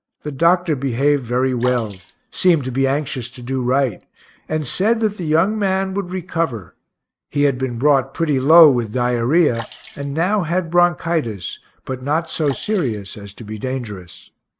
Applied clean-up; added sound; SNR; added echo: neural mask model RNNoise.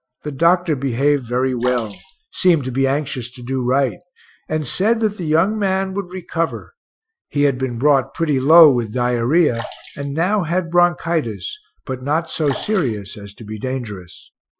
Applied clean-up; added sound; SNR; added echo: classical method Wiener filter.